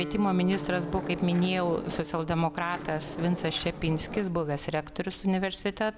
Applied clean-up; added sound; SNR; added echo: none; Guitar + Skateboard; 11 dB; none.